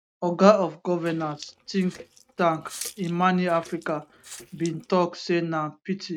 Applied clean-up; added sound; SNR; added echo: neural mask model RNNoise.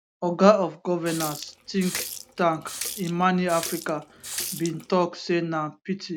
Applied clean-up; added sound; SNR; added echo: none; Water tap, faucet; 11 dB; none.